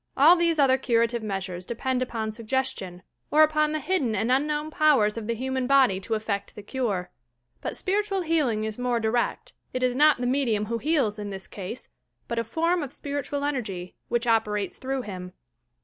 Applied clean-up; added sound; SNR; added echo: none; none; none; none.